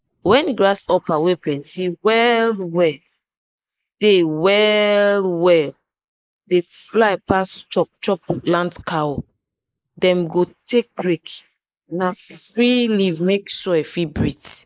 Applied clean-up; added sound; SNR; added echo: neural mask model Resemble Enhance denoiser.